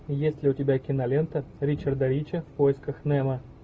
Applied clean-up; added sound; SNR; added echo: none; none; none; none.